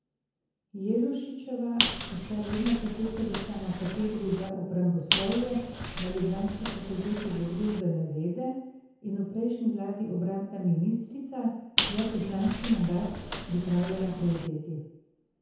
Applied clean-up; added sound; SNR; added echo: none; Squeak; 3 dB; reverberation time 0.9 s.